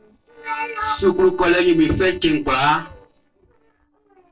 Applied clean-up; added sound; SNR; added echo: neural separator model SepFormer DNS4.